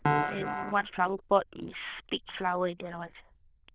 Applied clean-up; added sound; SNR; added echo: neural diffusion model UNIVERSE++.